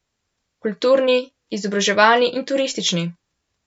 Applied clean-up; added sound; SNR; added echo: none; none; none; none.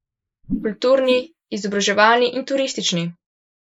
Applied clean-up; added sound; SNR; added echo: neural mask model Resemble Enhance denoiser.